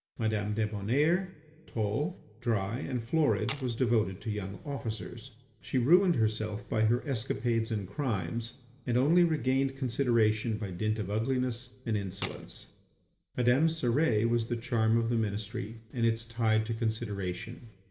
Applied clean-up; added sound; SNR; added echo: none; Tools; 12 dB; reverberation time 1.7 s.